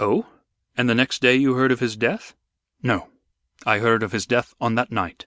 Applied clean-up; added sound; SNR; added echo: none; none; none; none.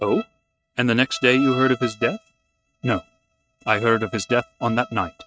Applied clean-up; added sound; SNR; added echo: neural mask model RNNoise.